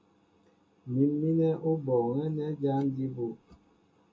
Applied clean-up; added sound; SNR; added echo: none; none; none; reverberation time 0.2 s.